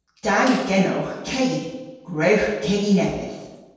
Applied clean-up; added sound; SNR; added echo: neural separator model SepFormer DNS4.